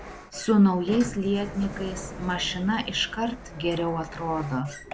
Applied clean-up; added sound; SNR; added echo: none; Sliding door; 13 dB; none.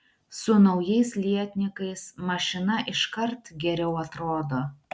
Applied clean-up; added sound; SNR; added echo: none; none; none; none.